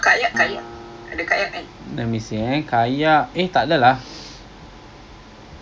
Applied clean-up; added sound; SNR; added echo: none; Acoustic guitar; 19 dB; none.